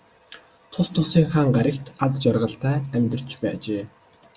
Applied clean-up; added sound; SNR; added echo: none; none; none; none.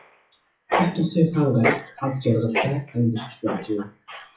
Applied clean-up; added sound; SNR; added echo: classical method WPE with log-MMSE.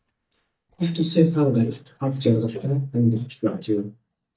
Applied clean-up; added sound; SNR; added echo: neural mask model DeepFilterNet 3.